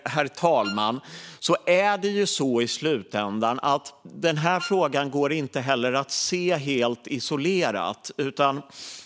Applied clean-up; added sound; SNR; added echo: none; Wind instrument, woodwind instrument; 14 dB; none.